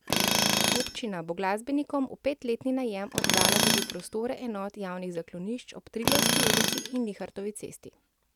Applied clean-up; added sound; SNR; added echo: none; Tools; -3 dB; none.